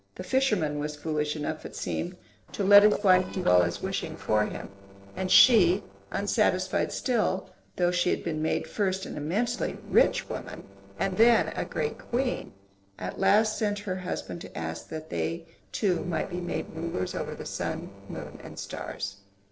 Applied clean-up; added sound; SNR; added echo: neural separator model SepFormer DNS4.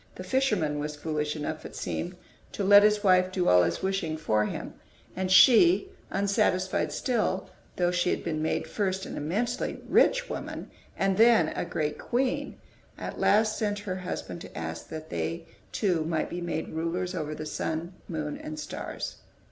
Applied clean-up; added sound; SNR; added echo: none; none; none; none.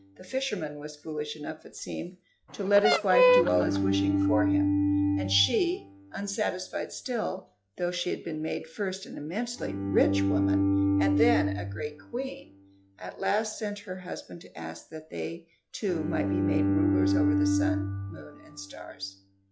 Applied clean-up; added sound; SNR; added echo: classical method log-MMSE.